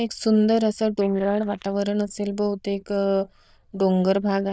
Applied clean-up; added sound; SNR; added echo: neural diffusion model UNIVERSE++.